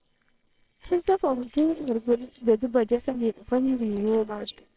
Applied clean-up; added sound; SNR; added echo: neural separator model SepFormer WHAMR!.